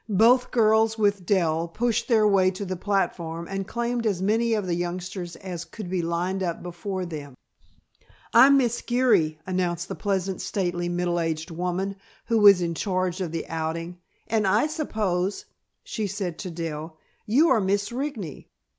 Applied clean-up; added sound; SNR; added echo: none; none; none; none.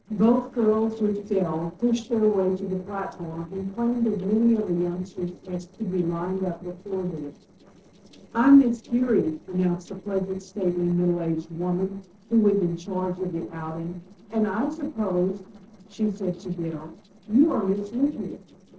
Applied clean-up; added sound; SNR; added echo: neural separator model SepFormer DNS4.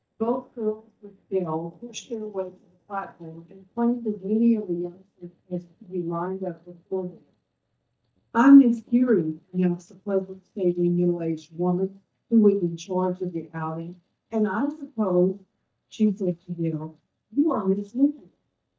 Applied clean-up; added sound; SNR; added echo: neural mask model DeepFilterNet 3.